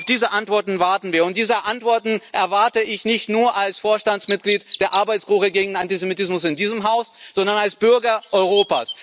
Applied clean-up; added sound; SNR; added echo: none; Chirp, tweet; 11 dB; none.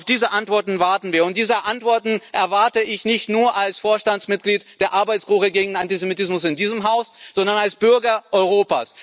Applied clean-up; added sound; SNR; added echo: none; none; none; none.